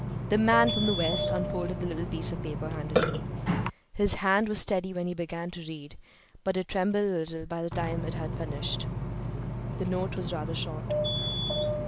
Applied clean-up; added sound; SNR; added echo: none; Burping, eructation; 2 dB; none.